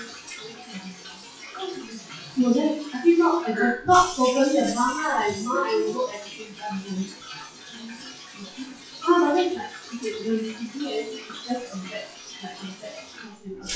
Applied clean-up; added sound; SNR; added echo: classical method WPE with log-MMSE.